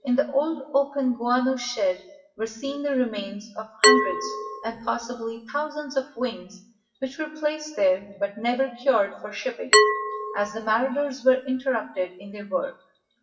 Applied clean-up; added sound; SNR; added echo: classical method WPE with log-MMSE.